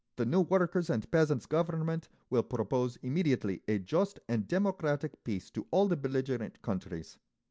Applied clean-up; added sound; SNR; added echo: none; none; none; none.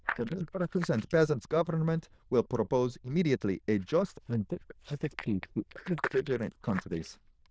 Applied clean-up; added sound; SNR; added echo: neural diffusion model UNIVERSE++.